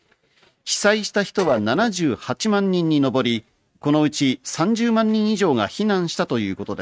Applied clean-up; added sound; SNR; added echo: neural mask model RNNoise.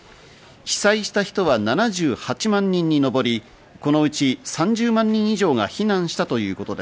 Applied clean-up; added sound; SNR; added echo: none; none; none; none.